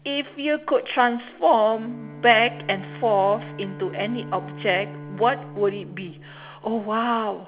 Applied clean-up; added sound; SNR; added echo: none; Bowed string instrument; 16 dB; reverberation time 1.0 s.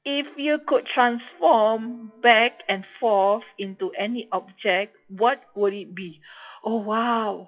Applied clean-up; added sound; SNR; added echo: classical method WPE with log-MMSE.